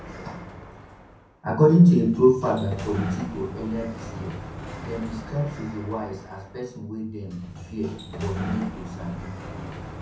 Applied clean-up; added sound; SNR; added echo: none; Sliding door; 11 dB; reverberation time 0.6 s.